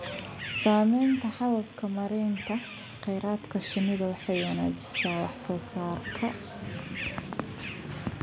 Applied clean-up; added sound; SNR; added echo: none; Bird vocalization, bird call, bird song; 11 dB; none.